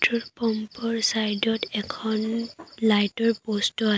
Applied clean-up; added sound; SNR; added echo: none; none; none; none.